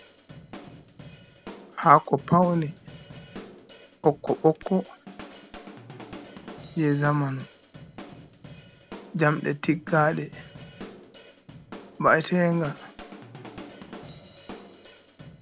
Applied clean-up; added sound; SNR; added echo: none; Drum / Drum kit; 16 dB; none.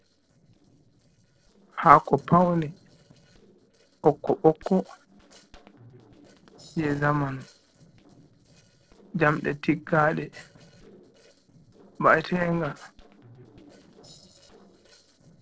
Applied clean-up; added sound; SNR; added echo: neural separator model SepFormer DNS4.